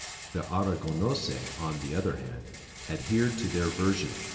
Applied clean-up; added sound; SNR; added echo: none; Rattle; 12 dB; reverberation time 1.9 s.